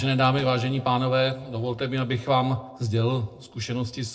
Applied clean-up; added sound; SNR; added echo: neural separator model SepFormer DNS4.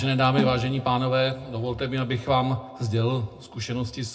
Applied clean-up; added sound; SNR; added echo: none; Snare drum; 4 dB; reverberation time 0.2 s.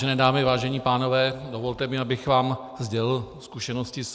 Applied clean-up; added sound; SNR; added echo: none; none; none; none.